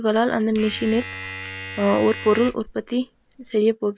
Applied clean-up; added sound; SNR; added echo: none; Domestic sounds, home sounds; 14 dB; none.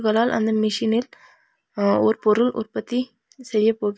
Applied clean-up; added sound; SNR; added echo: none; none; none; none.